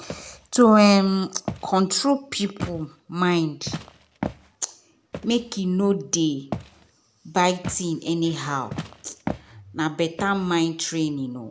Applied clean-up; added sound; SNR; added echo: none; Walk, footsteps; 14 dB; none.